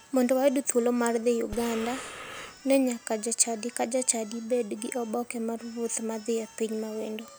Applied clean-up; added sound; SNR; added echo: none; Breathing; 13 dB; none.